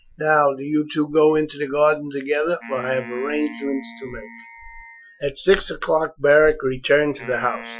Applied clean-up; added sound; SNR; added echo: classical method Wiener filter.